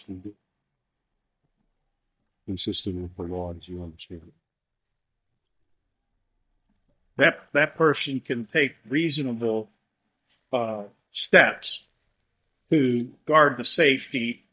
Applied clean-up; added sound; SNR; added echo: neural mask model DeepFilterNet 3.